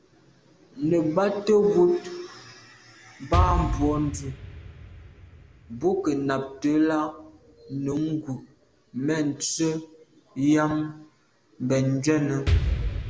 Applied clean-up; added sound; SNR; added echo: none; Explosion; 7 dB; none.